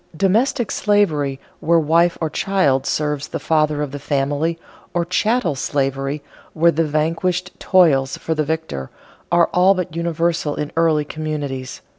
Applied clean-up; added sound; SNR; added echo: none; none; none; none.